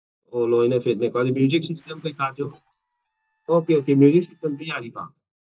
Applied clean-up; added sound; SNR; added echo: neural mask model DeepFilterNet 3.